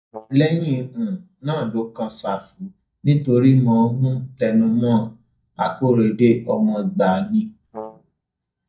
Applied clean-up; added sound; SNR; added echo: neural mask model DeepFilterNet 3.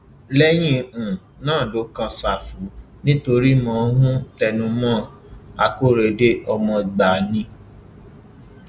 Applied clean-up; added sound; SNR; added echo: none; none; none; none.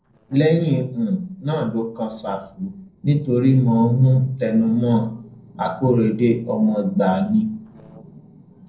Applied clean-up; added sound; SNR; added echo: neural separator model SepFormer DNS4.